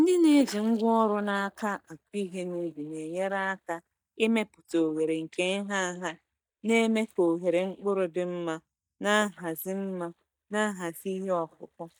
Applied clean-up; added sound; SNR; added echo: neural mask model DeepFilterNet 3.